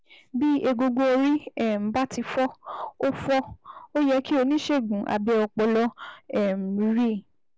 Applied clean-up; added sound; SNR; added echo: none; none; none; none.